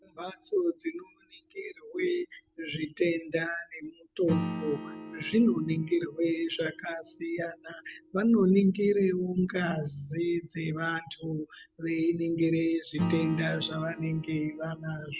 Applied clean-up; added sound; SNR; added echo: none; Acoustic guitar / Strum; 12 dB; none.